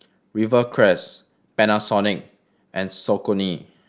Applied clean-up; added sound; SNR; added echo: none; none; none; none.